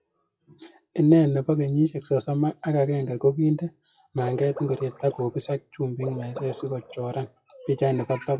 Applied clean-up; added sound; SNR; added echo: classical method WPE with log-MMSE.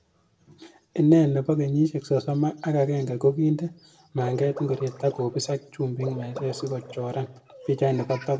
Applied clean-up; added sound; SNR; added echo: none; Water / Liquid; 15 dB; reverberation time 0.4 s.